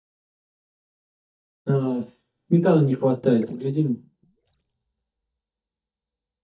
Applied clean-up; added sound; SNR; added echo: neural mask model DeepFilterNet 3.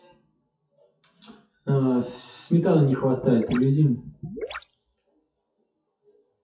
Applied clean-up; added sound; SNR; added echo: classical method WPE with log-MMSE.